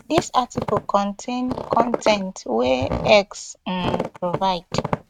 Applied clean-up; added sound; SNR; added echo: neural mask model RNNoise.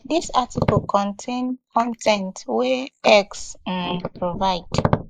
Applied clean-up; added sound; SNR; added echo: neural mask model Resemble Enhance denoiser.